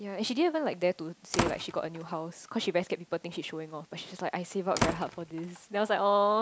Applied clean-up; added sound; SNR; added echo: none; Slam; 6 dB; none.